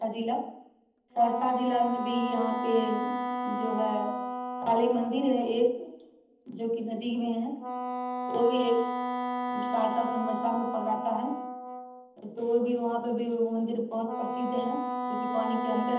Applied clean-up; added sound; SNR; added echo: none; Wind instrument, woodwind instrument; 4 dB; reverberation time 0.8 s.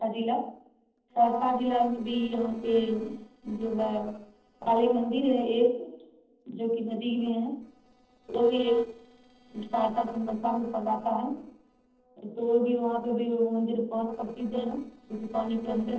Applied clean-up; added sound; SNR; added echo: neural separator model SepFormer DNS4.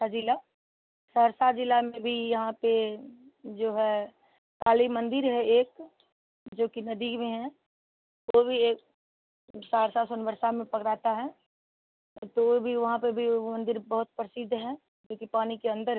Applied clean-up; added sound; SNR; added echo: none; none; none; none.